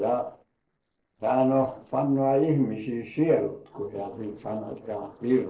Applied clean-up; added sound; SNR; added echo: neural separator model SepFormer DNS4.